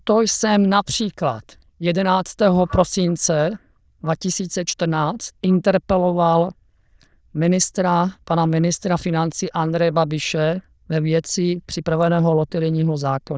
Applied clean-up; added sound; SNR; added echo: neural diffusion model UNIVERSE++.